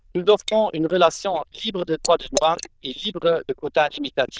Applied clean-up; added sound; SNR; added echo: neural diffusion model UNIVERSE++.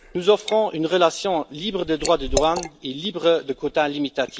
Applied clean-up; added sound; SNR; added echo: none; Liquid; 12 dB; none.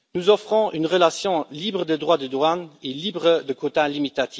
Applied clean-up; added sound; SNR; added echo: none; none; none; none.